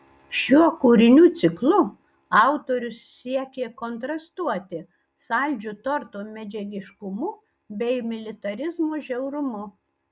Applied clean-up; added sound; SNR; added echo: none; none; none; none.